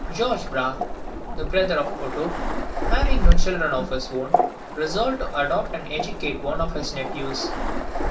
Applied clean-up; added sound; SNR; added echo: none; Waves, surf; -4 dB; reverberation time 0.2 s.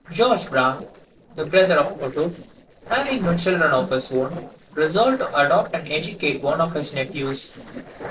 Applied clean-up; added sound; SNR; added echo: neural separator model SepFormer DNS4.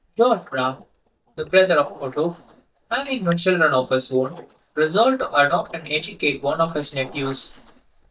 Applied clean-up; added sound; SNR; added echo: neural mask model DeepFilterNet 3.